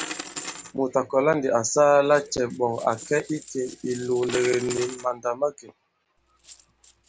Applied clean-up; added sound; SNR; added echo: none; Coin (dropping); 15 dB; none.